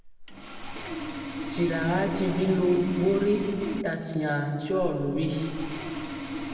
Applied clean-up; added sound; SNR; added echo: none; Sawing; 7 dB; reverberation time 2.3 s.